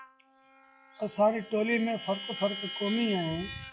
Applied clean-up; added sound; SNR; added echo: classical method log-MMSE.